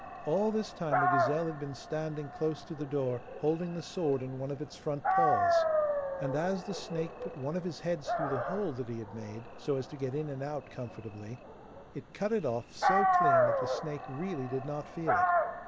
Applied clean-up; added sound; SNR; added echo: none; Dog; -2 dB; none.